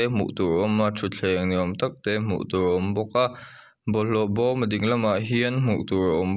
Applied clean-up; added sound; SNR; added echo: none; none; none; none.